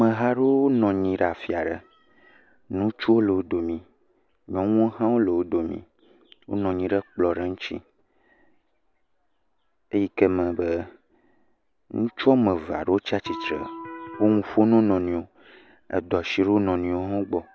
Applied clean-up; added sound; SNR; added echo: none; Electric guitar; 11 dB; none.